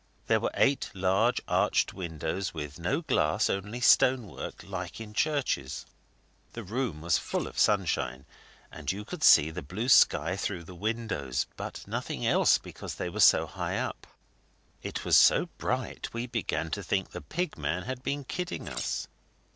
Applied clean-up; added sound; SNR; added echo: neural separator model SepFormer DNS4.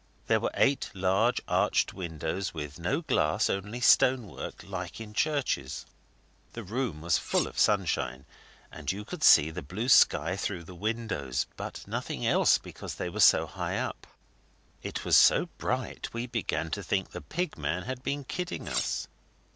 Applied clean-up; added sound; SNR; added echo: none; Cutlery, silverware; 7 dB; none.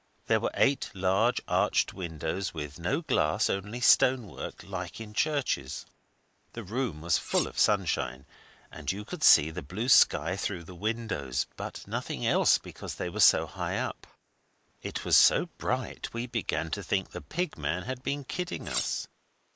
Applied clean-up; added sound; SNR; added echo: neural mask model Resemble Enhance denoiser.